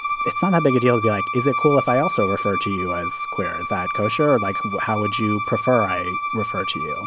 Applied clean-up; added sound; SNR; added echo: none; Bowed string instrument; 4 dB; none.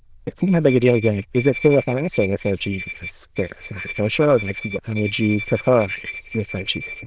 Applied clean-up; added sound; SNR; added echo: neural diffusion model UNIVERSE++.